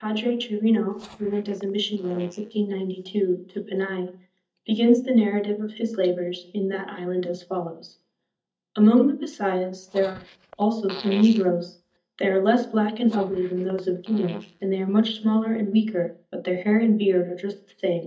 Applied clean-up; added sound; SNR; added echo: neural mask model DeepFilterNet 3.